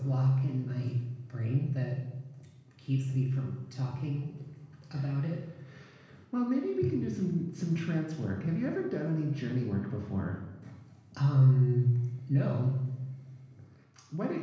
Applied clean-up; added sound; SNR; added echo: none; none; none; reverberation time 1.1 s.